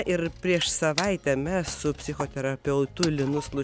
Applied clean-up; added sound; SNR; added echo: none; Wood; 13 dB; none.